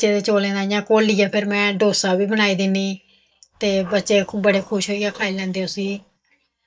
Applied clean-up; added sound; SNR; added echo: neural mask model DeepFilterNet 3.